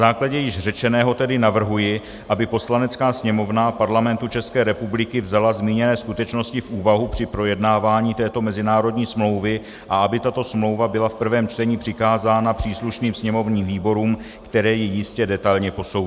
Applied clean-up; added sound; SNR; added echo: none; none; none; none.